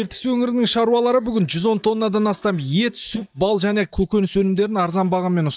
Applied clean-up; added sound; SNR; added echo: neural mask model DeepFilterNet 3.